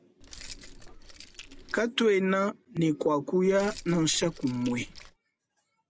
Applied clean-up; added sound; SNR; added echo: none; Keys jangling; 17 dB; none.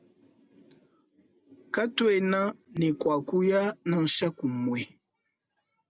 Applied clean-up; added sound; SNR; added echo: none; none; none; none.